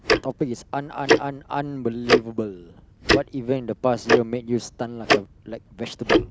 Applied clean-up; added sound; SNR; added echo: none; Tick-tock; -3 dB; none.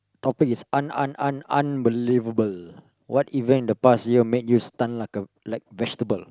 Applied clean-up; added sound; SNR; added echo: none; none; none; none.